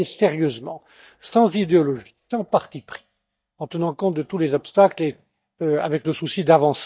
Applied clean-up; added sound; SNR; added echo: neural mask model DeepFilterNet 3.